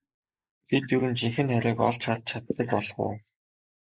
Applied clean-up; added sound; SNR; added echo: neural mask model Resemble Enhance denoiser.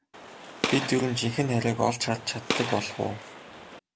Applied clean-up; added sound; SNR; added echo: none; Gunshot, gunfire; 7 dB; none.